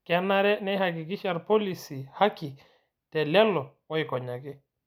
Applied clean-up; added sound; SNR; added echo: none; none; none; none.